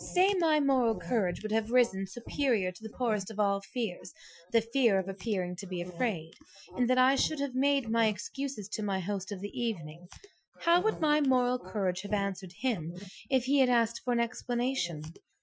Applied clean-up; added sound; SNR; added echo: classical method Wiener filter.